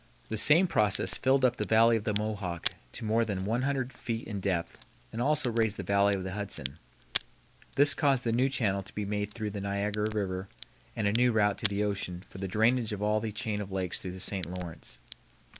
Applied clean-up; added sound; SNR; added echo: none; Crack; 17 dB; none.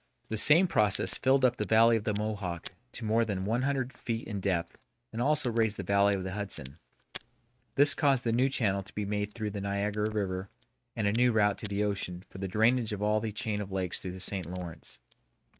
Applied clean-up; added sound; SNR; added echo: neural mask model RNNoise.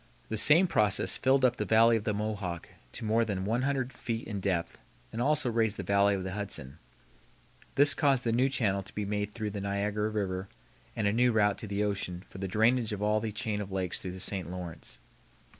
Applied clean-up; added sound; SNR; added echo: none; none; none; none.